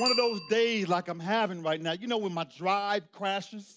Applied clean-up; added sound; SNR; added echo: none; Bicycle bell; 11 dB; none.